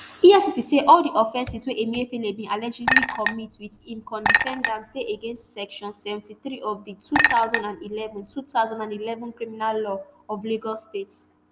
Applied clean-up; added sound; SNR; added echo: none; Chink, clink; 1 dB; none.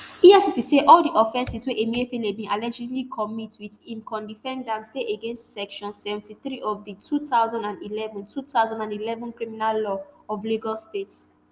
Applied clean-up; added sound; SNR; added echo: none; none; none; none.